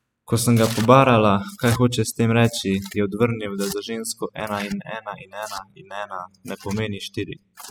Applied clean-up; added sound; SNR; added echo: classical method spectral subtraction.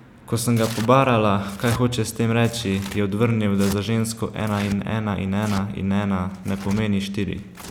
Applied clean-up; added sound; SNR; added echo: none; Tearing; 17 dB; none.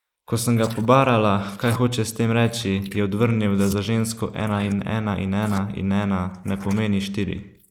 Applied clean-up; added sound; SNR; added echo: neural mask model Resemble Enhance denoiser.